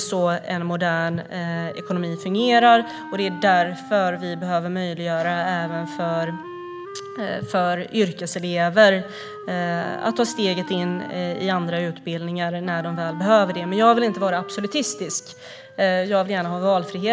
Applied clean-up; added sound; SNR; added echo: none; Wind instrument, woodwind instrument; 15 dB; none.